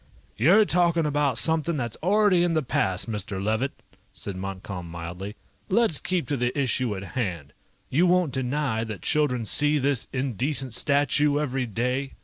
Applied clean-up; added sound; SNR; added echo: none; none; none; none.